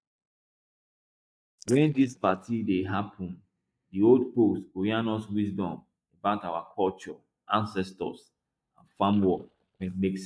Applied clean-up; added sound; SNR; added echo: neural mask model DeepFilterNet 3.